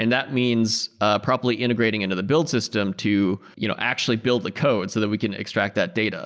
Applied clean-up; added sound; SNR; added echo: none; none; none; none.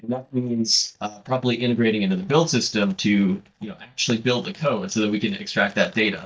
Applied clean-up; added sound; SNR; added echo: neural mask model DeepFilterNet 3.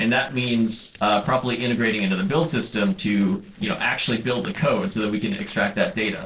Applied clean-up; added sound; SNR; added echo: neural separator model SepFormer DNS4.